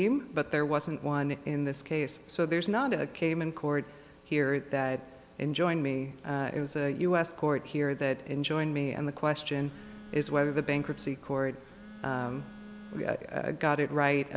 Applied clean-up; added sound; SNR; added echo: none; Telephone; 18 dB; none.